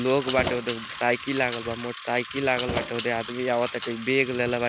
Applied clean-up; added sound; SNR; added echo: none; Keys jangling + Bicycle; 7 dB; none.